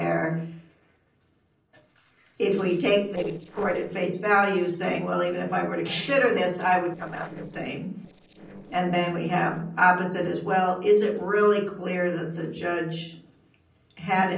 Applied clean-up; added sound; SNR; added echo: neural separator model SepFormer DNS4.